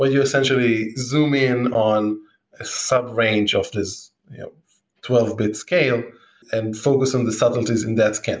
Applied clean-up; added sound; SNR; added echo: none; none; none; none.